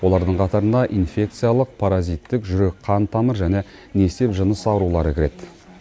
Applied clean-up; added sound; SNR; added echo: none; none; none; none.